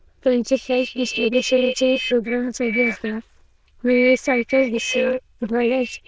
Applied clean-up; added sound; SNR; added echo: neural diffusion model UNIVERSE++.